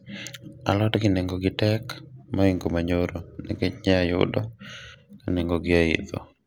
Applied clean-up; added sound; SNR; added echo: none; none; none; none.